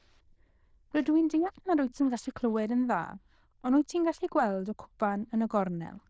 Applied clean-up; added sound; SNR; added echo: neural diffusion model UNIVERSE++.